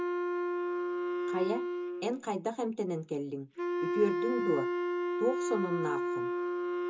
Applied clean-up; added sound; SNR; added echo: none; Wind instrument, woodwind instrument; -2 dB; reverberation time 0.2 s.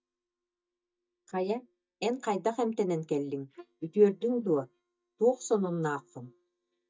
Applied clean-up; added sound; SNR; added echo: neural mask model DeepFilterNet 3.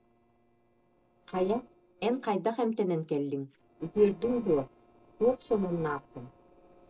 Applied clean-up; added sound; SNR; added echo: neural separator model SepFormer DNS4.